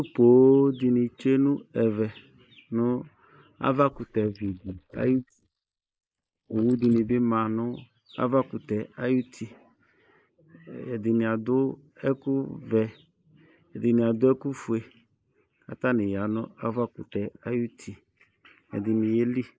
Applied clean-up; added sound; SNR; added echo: neural mask model Resemble Enhance denoiser.